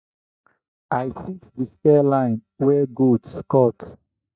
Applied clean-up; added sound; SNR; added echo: neural mask model DeepFilterNet 3.